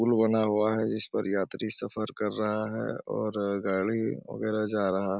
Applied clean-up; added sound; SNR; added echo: none; none; none; none.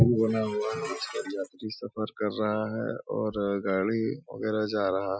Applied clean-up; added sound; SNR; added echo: classical method Wiener filter.